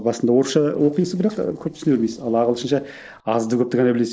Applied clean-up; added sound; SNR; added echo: neural separator model SepFormer DNS4.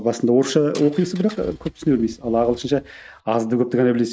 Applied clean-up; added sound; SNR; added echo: neural mask model RNNoise.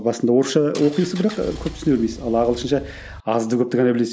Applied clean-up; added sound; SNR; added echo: none; Engine; 17 dB; none.